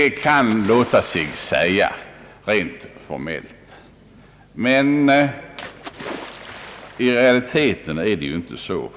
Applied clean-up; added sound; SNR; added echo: none; Splash, splatter; 19 dB; none.